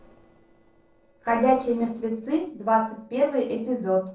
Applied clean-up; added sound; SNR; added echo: neural separator model SepFormer DNS4.